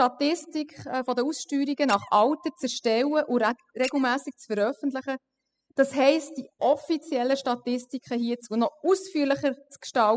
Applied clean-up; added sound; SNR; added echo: classical method spectral subtraction.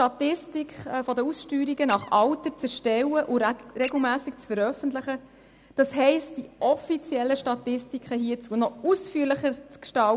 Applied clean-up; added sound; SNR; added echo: none; Squeak; 15 dB; none.